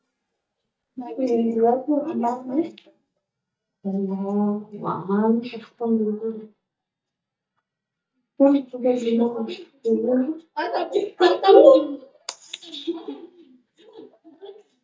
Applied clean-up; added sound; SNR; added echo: neural mask model DeepFilterNet 3.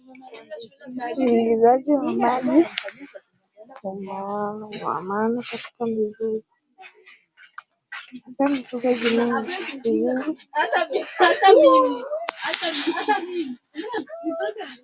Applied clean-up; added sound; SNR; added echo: none; none; none; none.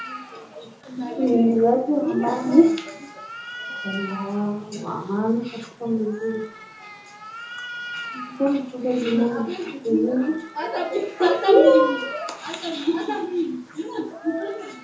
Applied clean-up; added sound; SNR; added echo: none; Cat; 16 dB; reverberation time 0.5 s.